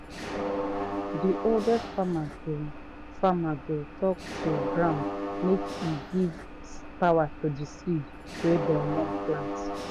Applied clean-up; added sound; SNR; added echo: none; Mechanisms; 5 dB; none.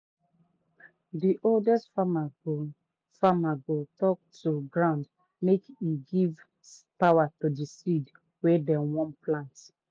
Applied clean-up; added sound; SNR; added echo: none; none; none; none.